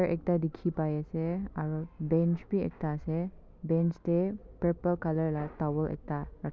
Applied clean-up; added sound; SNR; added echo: none; none; none; none.